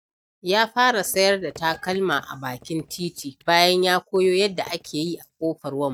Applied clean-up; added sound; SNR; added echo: neural mask model DeepFilterNet 3.